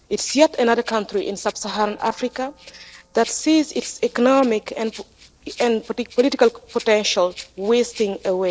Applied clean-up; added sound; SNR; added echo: neural separator model SepFormer DNS4.